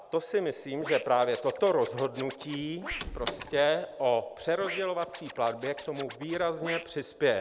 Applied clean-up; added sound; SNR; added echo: none; Door + Scratching (performance technique); 10 dB; none.